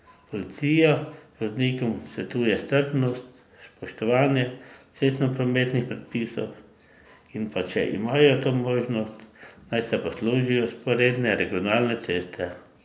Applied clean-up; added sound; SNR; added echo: none; none; none; none.